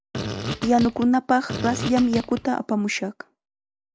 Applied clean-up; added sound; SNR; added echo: none; Fart; 7 dB; none.